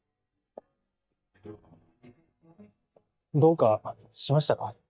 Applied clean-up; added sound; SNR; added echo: neural mask model DeepFilterNet 3.